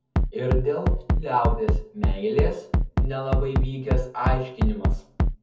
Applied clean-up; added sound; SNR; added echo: none; Bass drum; -4 dB; reverberation time 0.7 s.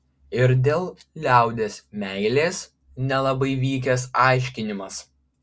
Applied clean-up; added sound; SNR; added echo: none; none; none; none.